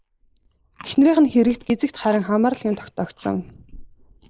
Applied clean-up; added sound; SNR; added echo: neural mask model Resemble Enhance denoiser.